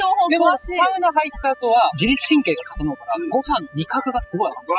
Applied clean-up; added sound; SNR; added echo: classical method spectral subtraction.